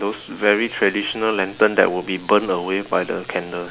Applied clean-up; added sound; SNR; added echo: none; none; none; none.